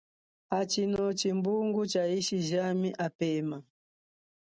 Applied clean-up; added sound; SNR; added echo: none; none; none; none.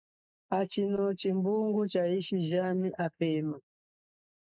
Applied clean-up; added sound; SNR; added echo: neural mask model Resemble Enhance denoiser.